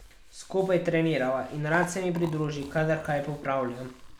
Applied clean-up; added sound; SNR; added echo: none; Liquid; 19 dB; none.